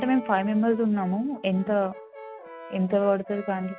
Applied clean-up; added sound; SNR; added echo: none; Brass instrument; 16 dB; none.